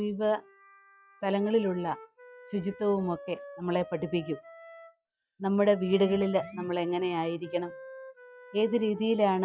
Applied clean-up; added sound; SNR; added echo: classical method log-MMSE.